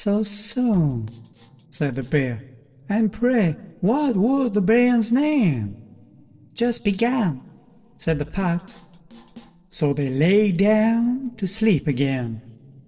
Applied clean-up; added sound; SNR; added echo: neural separator model SepFormer DNS4.